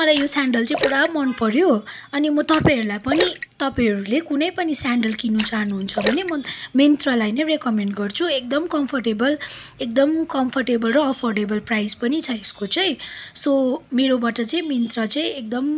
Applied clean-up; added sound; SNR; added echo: none; Splash, splatter; 9 dB; none.